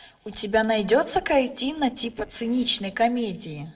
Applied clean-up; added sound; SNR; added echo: neural separator model SepFormer DNS4.